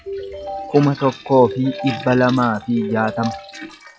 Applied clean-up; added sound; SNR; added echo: classical method log-MMSE.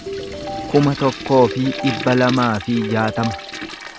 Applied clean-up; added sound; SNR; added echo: none; Ringtone + Toilet flush; 9 dB; none.